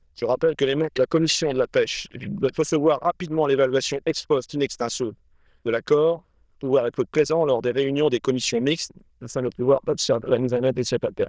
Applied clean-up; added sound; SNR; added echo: neural diffusion model UNIVERSE++.